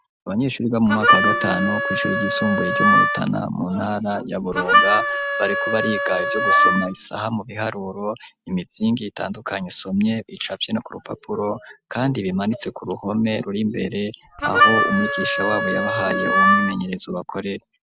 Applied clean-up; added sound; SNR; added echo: none; Harmonica; -4 dB; none.